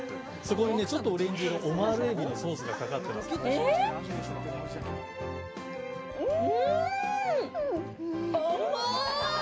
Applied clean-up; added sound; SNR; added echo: none; none; none; none.